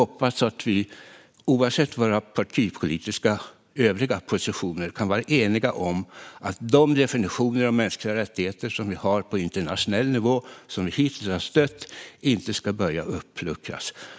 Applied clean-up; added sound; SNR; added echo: none; none; none; none.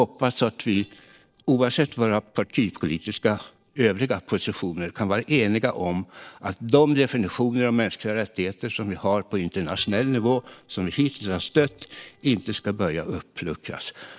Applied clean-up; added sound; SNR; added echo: neural separator model SepFormer DNS4.